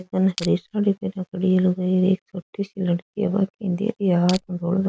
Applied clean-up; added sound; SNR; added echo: none; Crushing; 13 dB; none.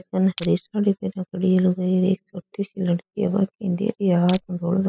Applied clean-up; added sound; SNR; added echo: classical method spectral subtraction.